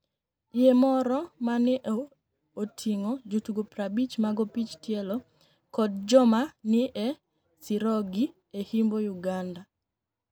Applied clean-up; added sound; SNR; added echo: none; none; none; none.